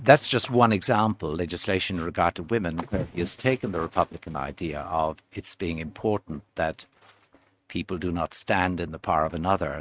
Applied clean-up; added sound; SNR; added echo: neural mask model RNNoise.